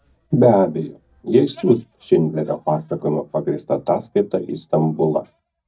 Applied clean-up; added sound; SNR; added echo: neural mask model DeepFilterNet 3.